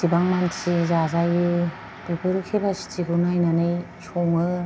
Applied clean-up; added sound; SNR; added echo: none; Gong; 18 dB; none.